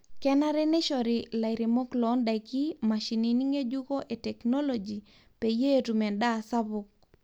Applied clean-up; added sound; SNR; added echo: none; none; none; none.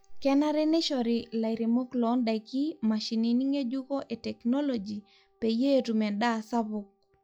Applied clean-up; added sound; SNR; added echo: classical method log-MMSE.